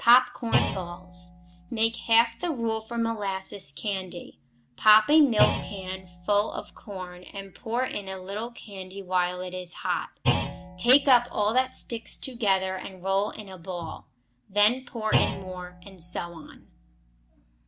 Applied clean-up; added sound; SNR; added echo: none; Thump, thud; 8 dB; none.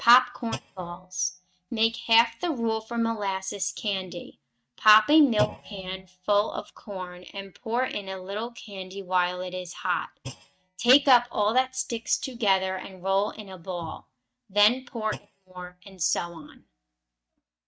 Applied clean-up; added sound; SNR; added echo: neural mask model RNNoise.